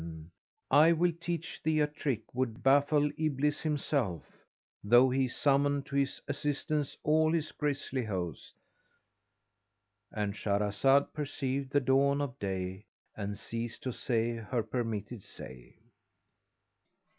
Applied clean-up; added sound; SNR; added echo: none; none; none; none.